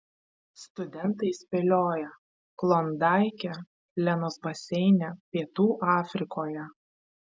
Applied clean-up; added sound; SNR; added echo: none; none; none; none.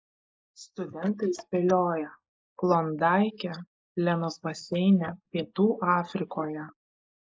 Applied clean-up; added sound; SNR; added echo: neural mask model Resemble Enhance denoiser.